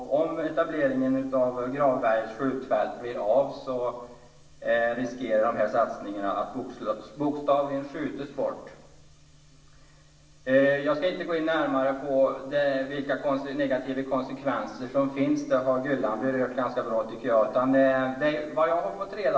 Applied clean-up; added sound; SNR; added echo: none; none; none; reverberation time 0.9 s.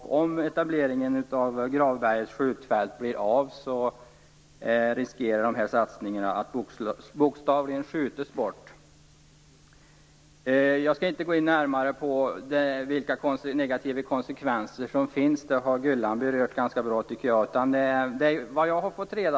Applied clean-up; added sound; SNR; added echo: none; none; none; none.